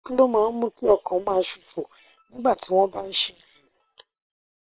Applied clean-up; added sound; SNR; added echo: neural separator model SepFormer WHAM!.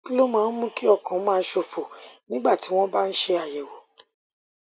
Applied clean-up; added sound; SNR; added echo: none; none; none; none.